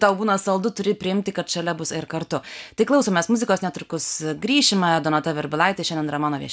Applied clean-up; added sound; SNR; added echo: none; none; none; none.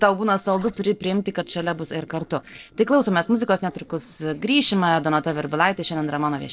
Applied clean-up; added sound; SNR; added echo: neural separator model SepFormer DNS4.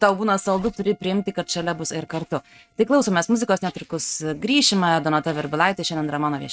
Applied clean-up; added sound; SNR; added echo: neural mask model RNNoise.